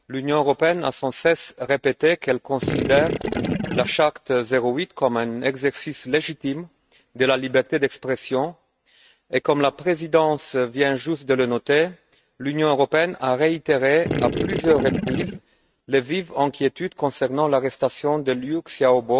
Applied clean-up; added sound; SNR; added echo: neural mask model RNNoise.